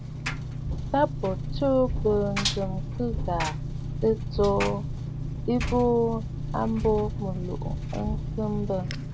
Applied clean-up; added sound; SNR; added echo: none; Engine; 2 dB; none.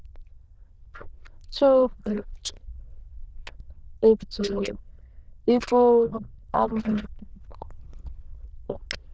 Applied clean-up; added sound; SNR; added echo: neural diffusion model UNIVERSE++.